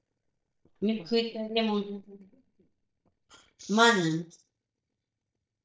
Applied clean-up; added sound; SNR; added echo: neural mask model DeepFilterNet 3.